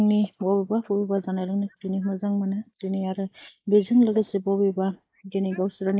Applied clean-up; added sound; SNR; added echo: neural mask model Resemble Enhance denoiser.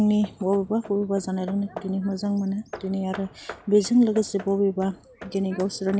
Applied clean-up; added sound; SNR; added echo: none; Hammer / Wood; 19 dB; none.